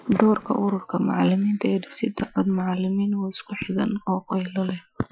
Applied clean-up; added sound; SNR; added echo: classical method Wiener filter.